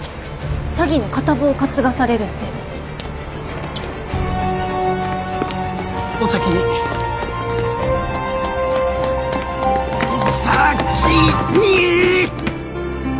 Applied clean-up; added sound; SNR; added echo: none; none; none; none.